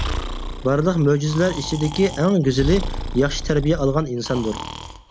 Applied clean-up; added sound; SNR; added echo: none; Breathing; 8 dB; none.